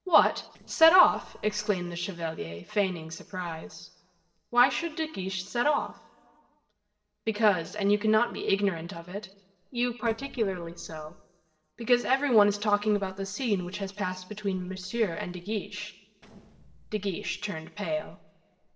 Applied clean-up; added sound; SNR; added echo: neural separator model SepFormer DNS4.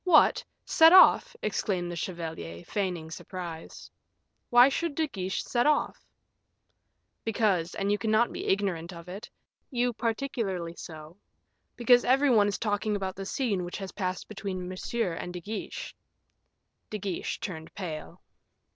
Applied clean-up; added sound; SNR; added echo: none; none; none; none.